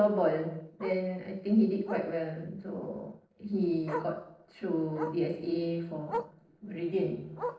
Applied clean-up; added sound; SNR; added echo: neural separator model SepFormer DNS4.